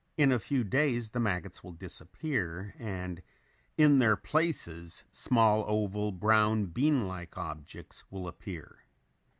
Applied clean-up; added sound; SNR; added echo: none; none; none; none.